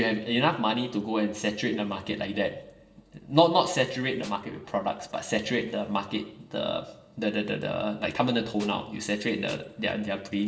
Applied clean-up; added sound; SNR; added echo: none; Tools; 18 dB; reverberation time 0.8 s.